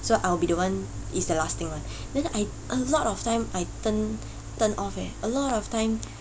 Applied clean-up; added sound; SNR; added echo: none; none; none; none.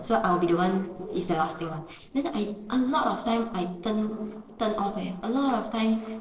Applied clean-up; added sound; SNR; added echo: neural separator model SepFormer DNS4.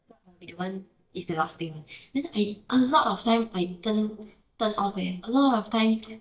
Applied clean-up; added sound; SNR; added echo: neural mask model DeepFilterNet 3.